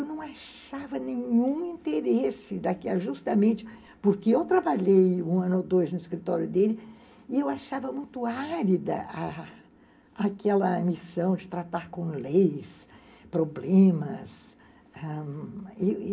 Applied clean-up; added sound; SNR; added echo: none; none; none; reverberation time 0.3 s.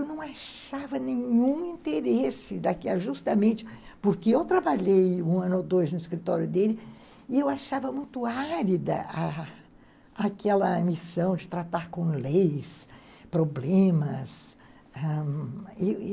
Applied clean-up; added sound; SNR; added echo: none; none; none; none.